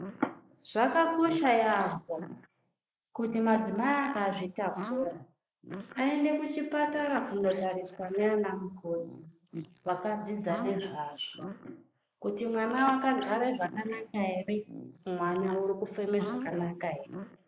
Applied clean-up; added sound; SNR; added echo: neural mask model Resemble Enhance denoiser.